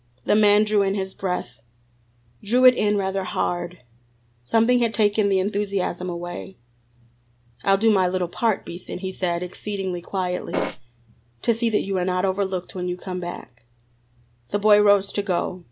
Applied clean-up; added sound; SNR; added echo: none; Fart; 2 dB; none.